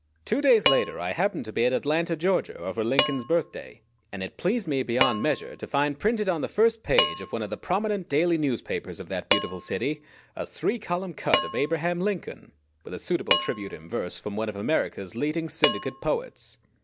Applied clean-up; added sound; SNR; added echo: none; Dishes, pots, and pans; 7 dB; none.